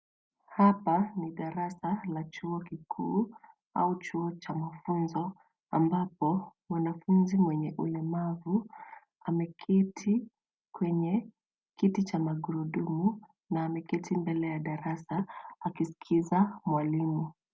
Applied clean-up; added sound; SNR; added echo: none; none; none; none.